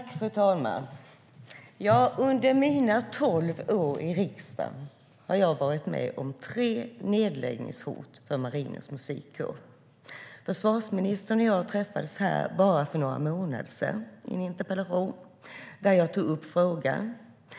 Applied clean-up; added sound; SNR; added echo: none; none; none; none.